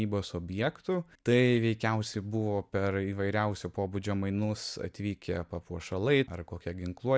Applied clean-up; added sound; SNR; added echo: none; none; none; none.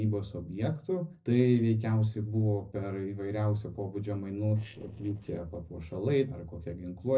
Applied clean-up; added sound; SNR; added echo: neural separator model SepFormer DNS4.